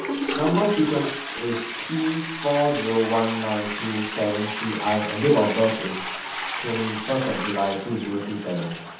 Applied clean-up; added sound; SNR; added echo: none; Toilet flush; 6 dB; reverberation time 0.8 s.